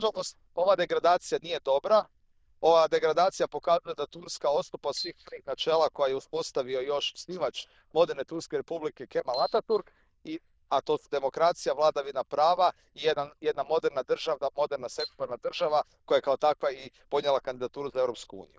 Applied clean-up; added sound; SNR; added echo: neural diffusion model UNIVERSE++.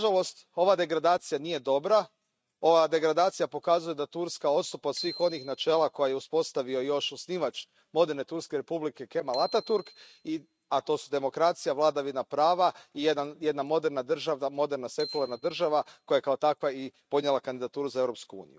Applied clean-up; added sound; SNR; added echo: neural mask model RNNoise.